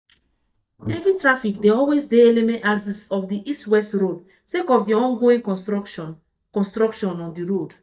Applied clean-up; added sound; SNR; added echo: neural mask model DeepFilterNet 3.